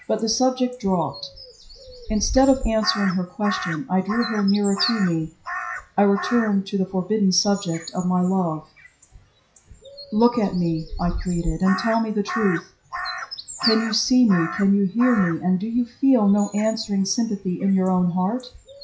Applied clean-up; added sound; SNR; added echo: classical method WPE with log-MMSE.